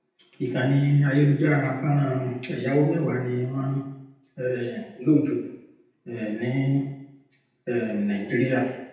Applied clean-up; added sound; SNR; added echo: none; none; none; reverberation time 0.8 s.